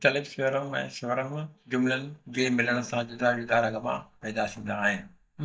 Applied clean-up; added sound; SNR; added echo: neural mask model DeepFilterNet 3.